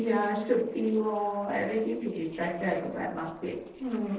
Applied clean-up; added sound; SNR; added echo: neural separator model SepFormer DNS4.